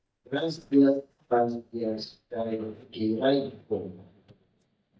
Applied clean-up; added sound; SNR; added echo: neural mask model DeepFilterNet 3.